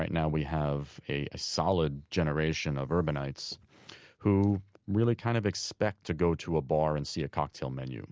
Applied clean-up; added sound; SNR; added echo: none; none; none; none.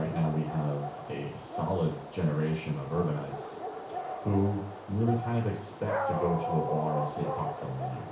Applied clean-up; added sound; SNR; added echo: none; Dog; 6 dB; reverberation time 0.6 s.